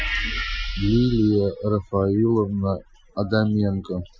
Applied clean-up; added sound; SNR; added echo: classical method Wiener filter.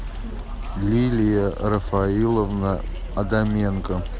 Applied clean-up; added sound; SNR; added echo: none; none; none; none.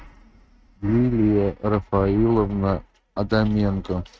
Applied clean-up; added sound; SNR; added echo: neural mask model RNNoise.